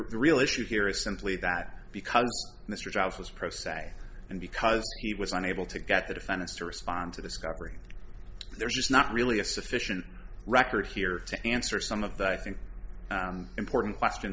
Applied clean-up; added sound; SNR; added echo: none; none; none; none.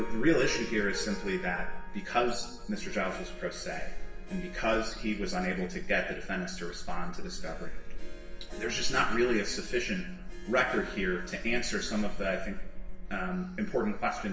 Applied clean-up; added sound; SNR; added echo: none; Harp; 18 dB; reverberation time 0.9 s.